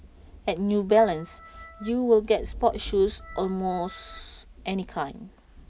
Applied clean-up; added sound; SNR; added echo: none; Thunder + Organ; 17 dB; none.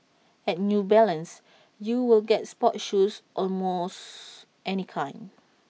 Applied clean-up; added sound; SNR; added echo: none; none; none; none.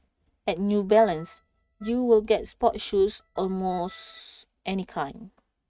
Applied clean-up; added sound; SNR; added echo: neural mask model RNNoise.